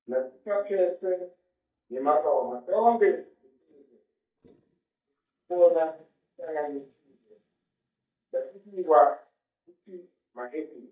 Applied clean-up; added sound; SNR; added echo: neural mask model DeepFilterNet 3.